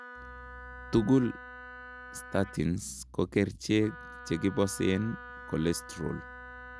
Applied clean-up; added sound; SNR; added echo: none; Wind instrument, woodwind instrument; 16 dB; none.